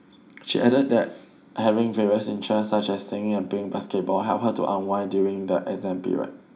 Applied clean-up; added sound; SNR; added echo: none; none; none; reverberation time 0.4 s.